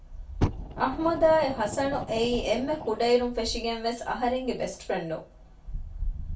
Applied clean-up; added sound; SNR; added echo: none; Fire; 11 dB; reverberation time 0.3 s.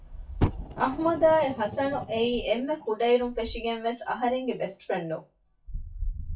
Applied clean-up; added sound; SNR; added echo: classical method WPE with log-MMSE.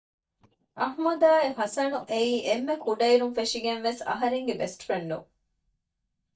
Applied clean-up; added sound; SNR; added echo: neural mask model DeepFilterNet 3.